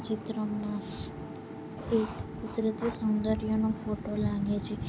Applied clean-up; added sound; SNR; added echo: none; Writing + Brass instrument; 17 dB; none.